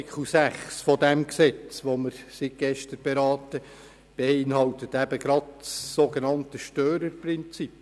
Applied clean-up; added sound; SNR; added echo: none; none; none; none.